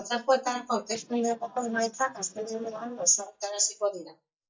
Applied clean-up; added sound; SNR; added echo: neural mask model DeepFilterNet 3.